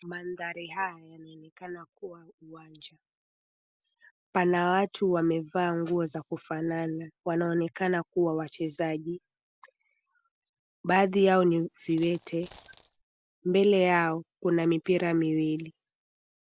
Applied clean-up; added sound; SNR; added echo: none; Coin (dropping); 18 dB; none.